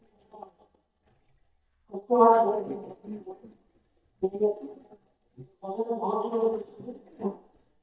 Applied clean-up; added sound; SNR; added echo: neural mask model DeepFilterNet 3.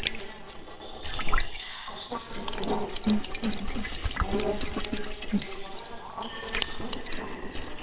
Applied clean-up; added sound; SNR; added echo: neural separator model SepFormer WHAMR!.